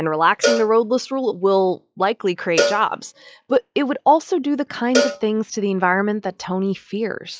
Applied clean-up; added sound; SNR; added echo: classical method log-MMSE.